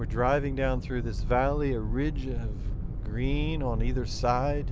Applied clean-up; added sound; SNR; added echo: none; none; none; none.